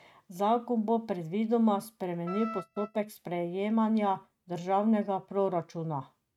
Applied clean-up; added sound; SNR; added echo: neural mask model RNNoise.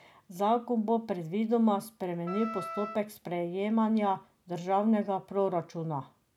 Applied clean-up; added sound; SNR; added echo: none; Wind instrument, woodwind instrument; 11 dB; none.